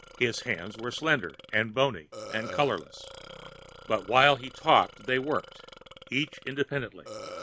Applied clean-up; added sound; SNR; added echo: none; Burping, eructation; 16 dB; none.